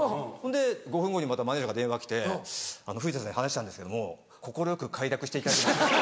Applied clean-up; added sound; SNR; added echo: none; none; none; none.